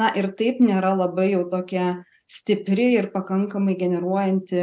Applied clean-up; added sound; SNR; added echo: none; none; none; none.